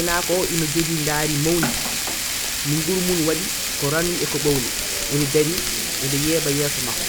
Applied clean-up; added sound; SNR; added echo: none; Frying (food); 0 dB; none.